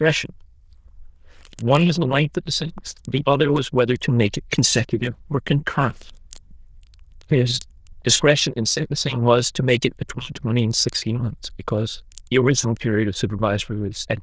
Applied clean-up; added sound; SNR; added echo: neural diffusion model UNIVERSE++.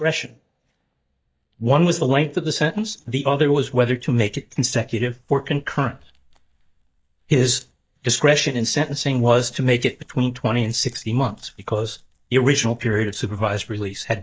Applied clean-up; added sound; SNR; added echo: neural mask model DeepFilterNet 3.